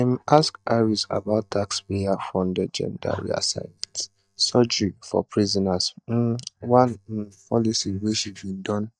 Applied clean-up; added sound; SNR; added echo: neural mask model DeepFilterNet 3.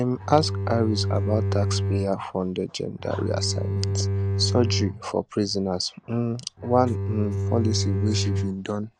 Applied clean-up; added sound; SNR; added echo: none; Bowed string instrument; 0 dB; none.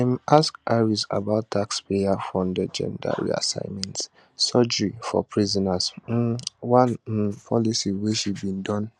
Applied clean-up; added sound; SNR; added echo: none; none; none; none.